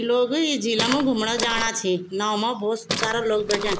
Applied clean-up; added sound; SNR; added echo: none; Walk, footsteps; 5 dB; none.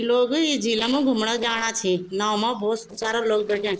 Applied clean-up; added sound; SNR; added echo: neural separator model SepFormer DNS4.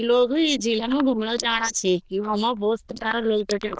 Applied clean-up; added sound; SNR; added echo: neural diffusion model UNIVERSE++.